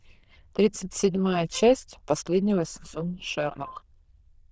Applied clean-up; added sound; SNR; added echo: neural diffusion model UNIVERSE++.